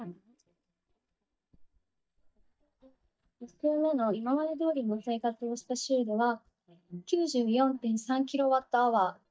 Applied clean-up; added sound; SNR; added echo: neural mask model DeepFilterNet 3.